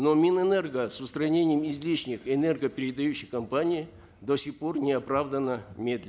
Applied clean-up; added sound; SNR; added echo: none; none; none; none.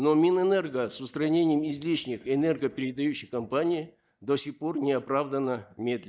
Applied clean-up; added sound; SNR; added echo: neural mask model DeepFilterNet 3.